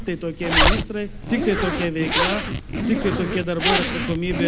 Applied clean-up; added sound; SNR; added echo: none; Zipper (clothing); -2 dB; none.